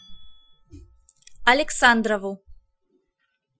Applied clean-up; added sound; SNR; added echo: classical method Wiener filter.